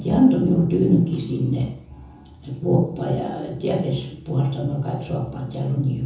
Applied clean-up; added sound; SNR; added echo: none; none; none; reverberation time 0.6 s.